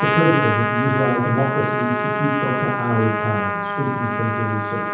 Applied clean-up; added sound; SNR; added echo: none; Trumpet; 1 dB; reverberation time 0.9 s.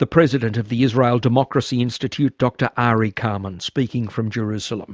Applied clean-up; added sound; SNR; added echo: none; none; none; none.